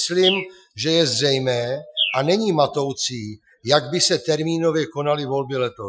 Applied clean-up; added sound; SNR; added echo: classical method Wiener filter.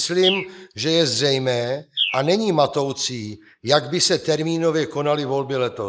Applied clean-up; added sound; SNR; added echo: neural mask model Resemble Enhance denoiser.